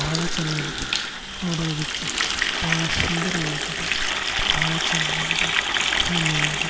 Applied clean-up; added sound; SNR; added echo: none; Water tap, faucet; -4 dB; none.